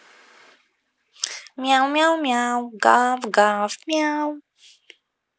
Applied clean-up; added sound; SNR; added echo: none; none; none; none.